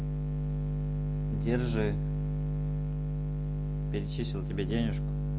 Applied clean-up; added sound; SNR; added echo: none; none; none; none.